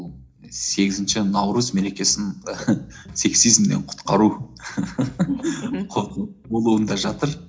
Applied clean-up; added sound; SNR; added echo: none; none; none; reverberation time 0.4 s.